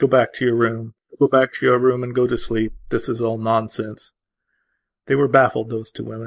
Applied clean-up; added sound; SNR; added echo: neural mask model Resemble Enhance denoiser.